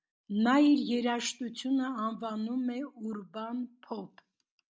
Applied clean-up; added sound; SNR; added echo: none; none; none; none.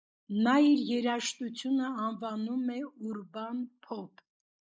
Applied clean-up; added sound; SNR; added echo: neural mask model Resemble Enhance denoiser.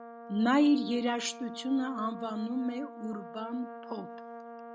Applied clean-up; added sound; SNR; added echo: none; Brass instrument; 14 dB; none.